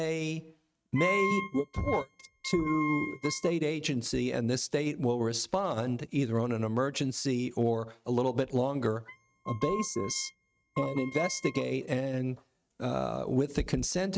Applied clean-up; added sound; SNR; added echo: neural mask model RNNoise.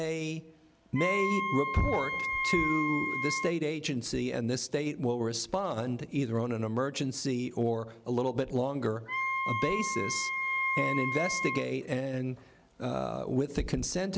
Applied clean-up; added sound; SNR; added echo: none; Wind instrument, woodwind instrument; 2 dB; none.